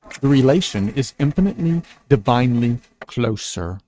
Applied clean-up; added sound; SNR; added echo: neural mask model RNNoise.